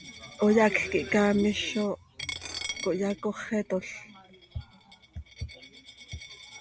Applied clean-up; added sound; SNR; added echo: none; Coin (dropping); 14 dB; none.